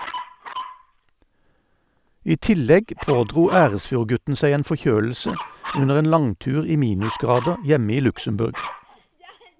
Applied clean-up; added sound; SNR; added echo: none; Dog; 15 dB; none.